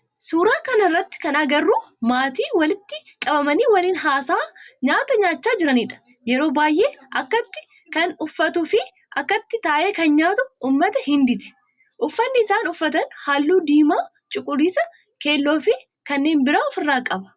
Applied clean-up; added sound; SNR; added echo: none; none; none; none.